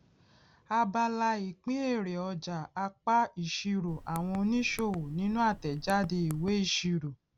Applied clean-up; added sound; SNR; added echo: none; Typing; 16 dB; none.